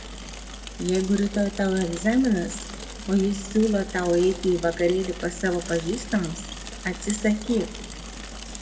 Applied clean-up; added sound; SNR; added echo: none; Mechanisms / Bicycle; 11 dB; reverberation time 1.0 s.